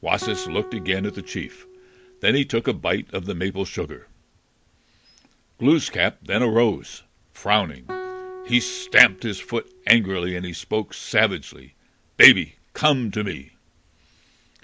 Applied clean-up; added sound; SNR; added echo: none; Guitar; 15 dB; none.